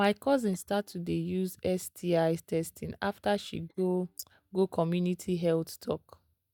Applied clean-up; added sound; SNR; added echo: neural mask model DeepFilterNet 3.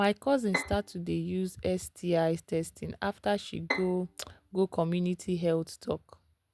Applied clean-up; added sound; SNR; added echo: none; Bowed string instrument; 8 dB; none.